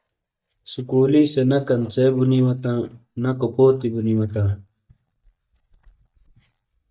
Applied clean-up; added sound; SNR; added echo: neural mask model DeepFilterNet 3.